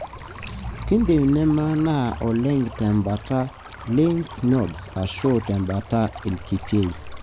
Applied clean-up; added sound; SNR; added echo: none; Stream; 17 dB; none.